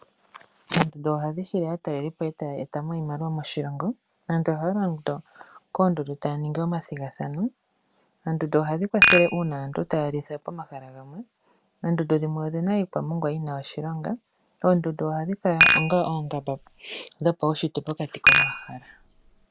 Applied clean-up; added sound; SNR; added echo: none; Dishes, pots, and pans; -5 dB; none.